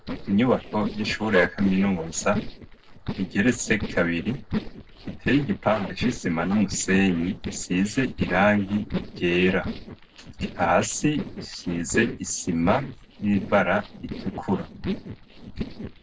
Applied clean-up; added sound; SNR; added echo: neural separator model SepFormer DNS4.